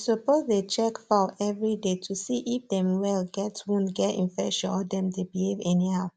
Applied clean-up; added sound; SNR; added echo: none; none; none; none.